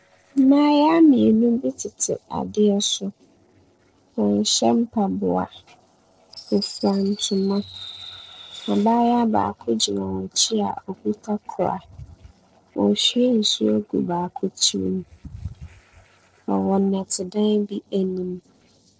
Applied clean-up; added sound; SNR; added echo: neural separator model SepFormer DNS4.